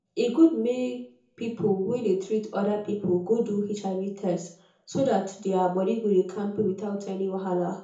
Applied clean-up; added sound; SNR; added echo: none; none; none; reverberation time 0.6 s.